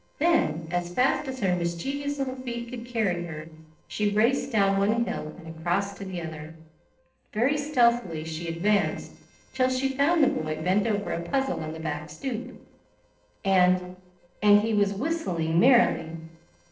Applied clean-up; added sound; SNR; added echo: neural separator model SepFormer DNS4.